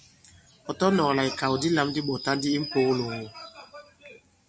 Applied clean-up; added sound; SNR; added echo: none; none; none; none.